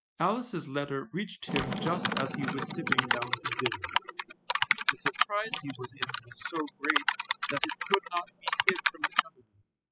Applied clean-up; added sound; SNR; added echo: classical method spectral subtraction.